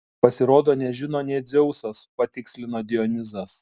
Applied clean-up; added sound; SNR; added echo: none; none; none; none.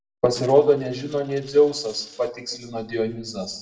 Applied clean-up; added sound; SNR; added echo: neural separator model SepFormer DNS4.